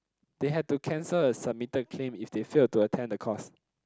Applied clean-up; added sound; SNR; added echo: none; none; none; none.